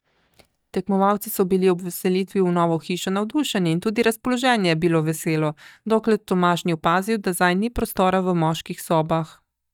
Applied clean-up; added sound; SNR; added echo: neural mask model DeepFilterNet 3.